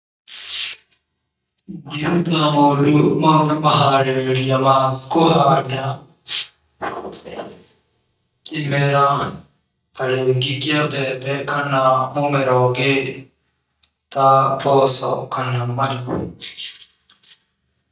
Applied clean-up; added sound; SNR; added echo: neural mask model DeepFilterNet 3.